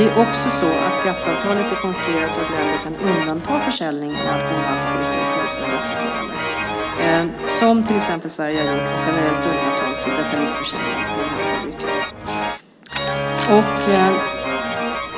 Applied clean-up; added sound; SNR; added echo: none; Organ; 0 dB; none.